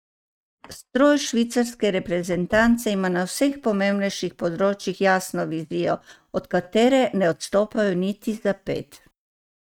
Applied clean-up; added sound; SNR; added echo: neural mask model RNNoise.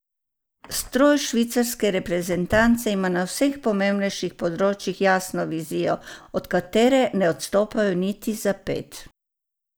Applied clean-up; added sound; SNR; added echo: none; Door / Car; 18 dB; none.